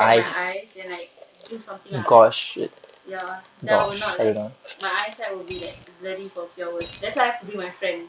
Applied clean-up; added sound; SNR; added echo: none; Coin (dropping); 17 dB; none.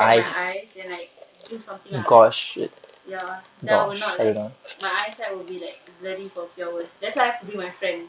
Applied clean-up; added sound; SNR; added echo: none; none; none; none.